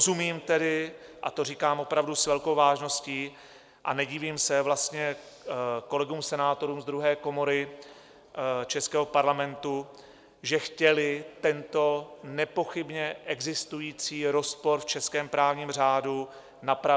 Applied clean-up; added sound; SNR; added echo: none; none; none; none.